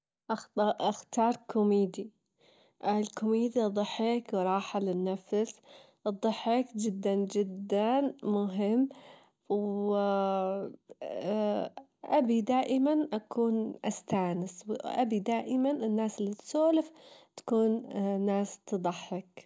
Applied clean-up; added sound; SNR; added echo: none; none; none; none.